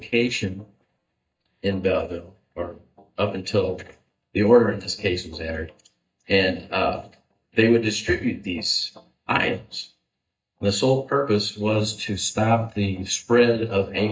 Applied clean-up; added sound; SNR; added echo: neural mask model DeepFilterNet 3.